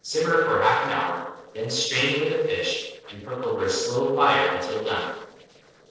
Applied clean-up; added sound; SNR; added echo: neural separator model SepFormer DNS4.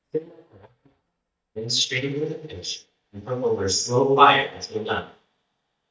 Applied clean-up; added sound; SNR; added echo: neural mask model DeepFilterNet 3.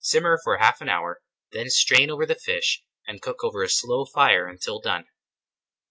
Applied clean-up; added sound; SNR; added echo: none; none; none; none.